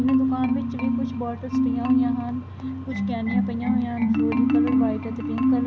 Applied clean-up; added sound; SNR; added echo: none; Marimba, xylophone; -5 dB; none.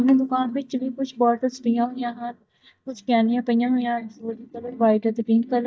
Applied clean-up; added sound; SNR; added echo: neural mask model DeepFilterNet 3.